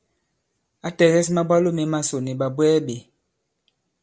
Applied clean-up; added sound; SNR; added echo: none; none; none; none.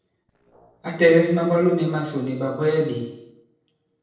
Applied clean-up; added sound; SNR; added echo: neural separator model SepFormer DNS4.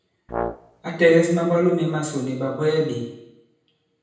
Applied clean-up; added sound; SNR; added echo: none; Brass instrument; 11 dB; reverberation time 0.9 s.